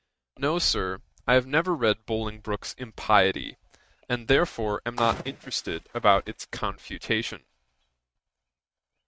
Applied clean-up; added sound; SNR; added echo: neural mask model RNNoise.